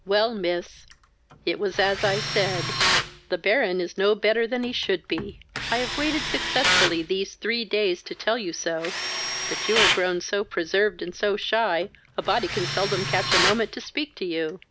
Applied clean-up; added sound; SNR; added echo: none; Tools; 4 dB; none.